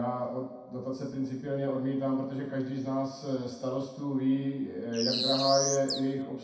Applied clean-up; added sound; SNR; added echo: none; Bird; 2 dB; reverberation time 0.6 s.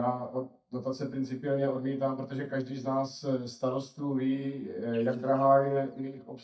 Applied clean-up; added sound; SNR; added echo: neural mask model DeepFilterNet 3.